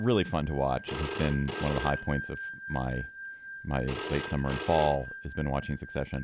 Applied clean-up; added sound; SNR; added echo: none; Telephone; 4 dB; none.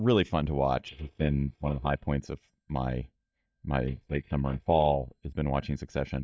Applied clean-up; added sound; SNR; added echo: neural mask model DeepFilterNet 3.